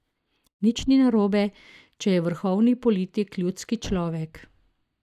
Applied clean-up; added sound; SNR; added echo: neural mask model DeepFilterNet 3.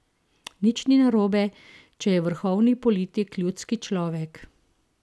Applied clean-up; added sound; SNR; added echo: none; none; none; none.